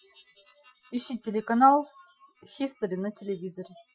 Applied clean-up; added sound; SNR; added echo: classical method Wiener filter.